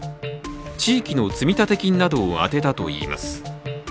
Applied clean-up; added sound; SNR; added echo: none; none; none; none.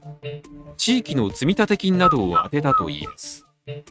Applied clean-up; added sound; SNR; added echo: neural mask model RNNoise.